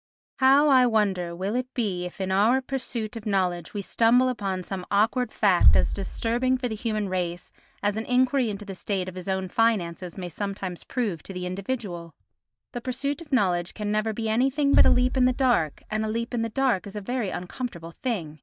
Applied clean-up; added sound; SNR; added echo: neural mask model DeepFilterNet 3.